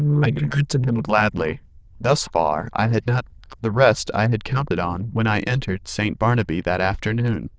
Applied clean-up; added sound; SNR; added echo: neural diffusion model UNIVERSE++.